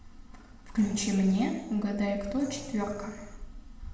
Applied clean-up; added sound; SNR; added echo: none; Animal; 20 dB; reverberation time 0.9 s.